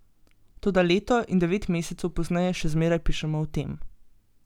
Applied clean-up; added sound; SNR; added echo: none; none; none; none.